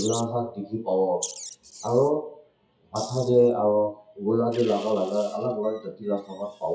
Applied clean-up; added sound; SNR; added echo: classical method WPE with log-MMSE.